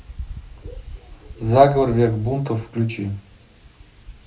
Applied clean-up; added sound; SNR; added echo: none; Wind; 16 dB; reverberation time 0.3 s.